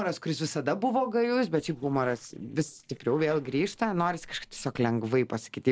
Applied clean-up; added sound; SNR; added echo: neural separator model SepFormer DNS4.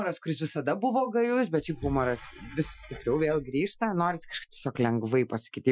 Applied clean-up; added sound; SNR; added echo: classical method Wiener filter.